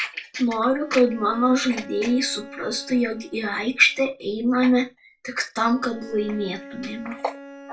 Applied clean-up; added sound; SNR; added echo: none; Bowed string instrument; 19 dB; reverberation time 0.2 s.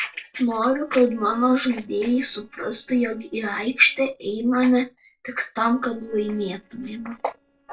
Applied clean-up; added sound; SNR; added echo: neural separator model SepFormer DNS4.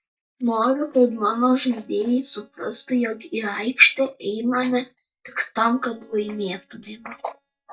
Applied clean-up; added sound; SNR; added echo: neural mask model DeepFilterNet 3.